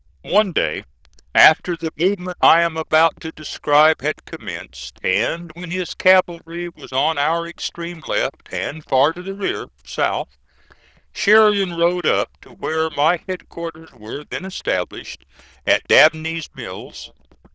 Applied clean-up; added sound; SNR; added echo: neural diffusion model UNIVERSE++.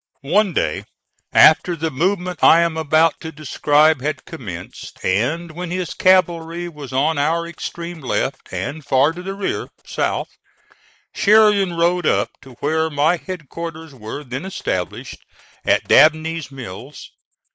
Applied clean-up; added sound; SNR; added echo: neural mask model Resemble Enhance denoiser.